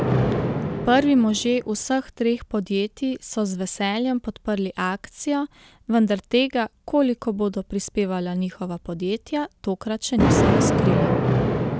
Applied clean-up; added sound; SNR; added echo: none; Thunder; 2 dB; none.